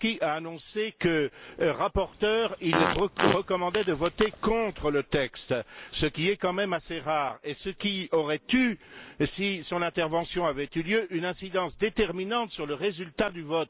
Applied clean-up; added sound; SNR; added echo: none; Fart; 4 dB; none.